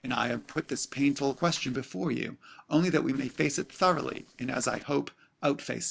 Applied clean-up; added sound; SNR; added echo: neural separator model SepFormer DNS4.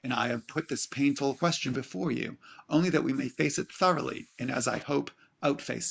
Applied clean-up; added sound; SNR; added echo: neural mask model Resemble Enhance denoiser.